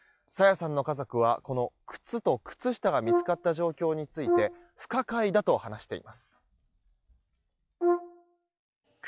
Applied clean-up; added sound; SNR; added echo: classical method log-MMSE.